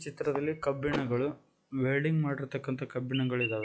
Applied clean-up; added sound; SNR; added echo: classical method log-MMSE.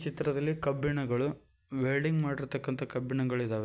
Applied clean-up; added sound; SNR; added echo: none; none; none; none.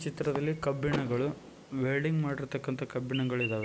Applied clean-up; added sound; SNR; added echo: none; Chirp, tweet + Door / Car; 11 dB; none.